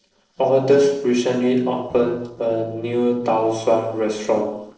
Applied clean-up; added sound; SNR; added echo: neural separator model SepFormer DNS4.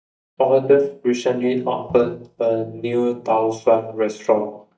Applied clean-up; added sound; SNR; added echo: neural mask model DeepFilterNet 3.